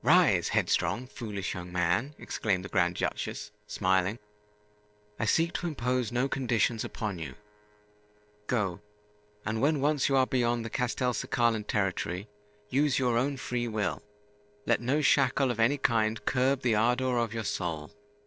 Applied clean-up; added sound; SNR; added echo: neural separator model SepFormer DNS4.